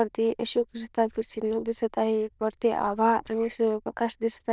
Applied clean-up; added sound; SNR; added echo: neural diffusion model UNIVERSE++.